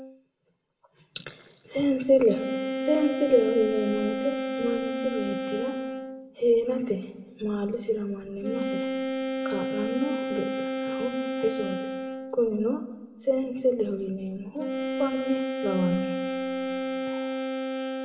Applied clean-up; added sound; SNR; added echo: none; Wind instrument, woodwind instrument; 3 dB; reverberation time 1.2 s.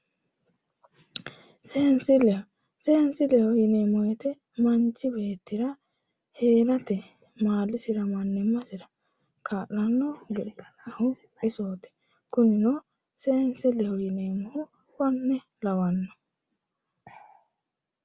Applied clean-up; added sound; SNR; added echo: none; none; none; none.